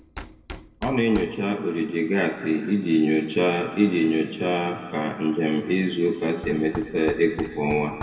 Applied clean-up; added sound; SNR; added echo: none; Knock; 19 dB; reverberation time 2.1 s.